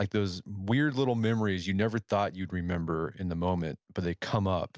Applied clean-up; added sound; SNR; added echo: none; none; none; none.